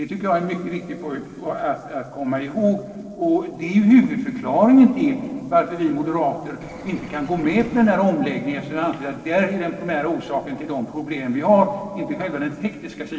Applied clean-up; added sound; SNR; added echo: neural separator model SepFormer DNS4.